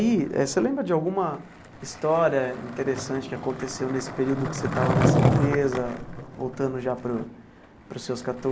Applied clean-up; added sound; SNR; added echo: none; Skateboard; 3 dB; none.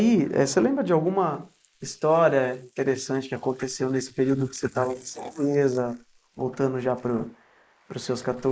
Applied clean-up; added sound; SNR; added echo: neural mask model Resemble Enhance denoiser.